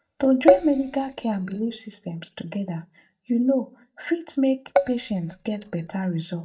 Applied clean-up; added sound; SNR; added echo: neural mask model DeepFilterNet 3.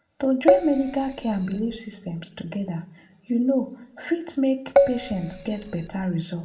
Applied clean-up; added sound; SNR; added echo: none; Keyboard (musical); -2 dB; reverberation time 0.4 s.